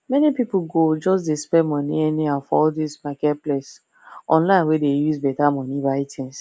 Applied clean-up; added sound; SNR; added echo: none; none; none; none.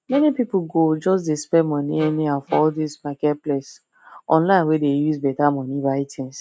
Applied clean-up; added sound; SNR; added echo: neural mask model RNNoise.